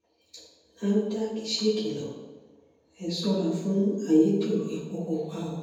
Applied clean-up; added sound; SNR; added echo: none; none; none; reverberation time 1.1 s.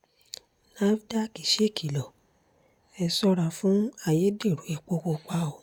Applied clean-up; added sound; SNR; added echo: none; none; none; none.